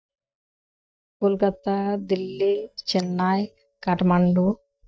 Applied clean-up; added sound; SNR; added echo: neural mask model DeepFilterNet 3.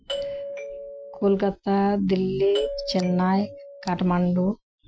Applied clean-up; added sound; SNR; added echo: classical method Wiener filter.